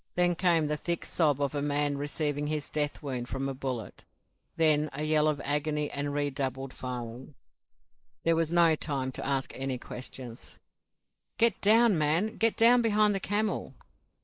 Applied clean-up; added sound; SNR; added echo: neural mask model Resemble Enhance denoiser.